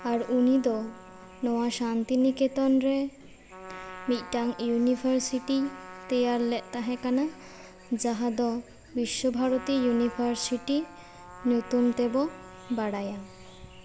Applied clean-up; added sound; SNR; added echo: none; Trumpet; 19 dB; none.